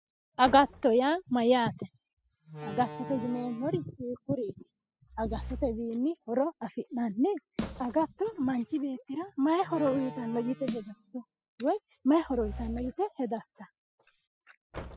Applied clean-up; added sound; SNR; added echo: classical method spectral subtraction.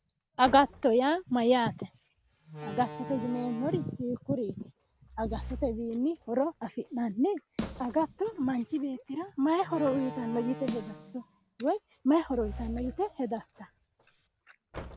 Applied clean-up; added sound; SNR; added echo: none; Snare drum + Slam; 14 dB; none.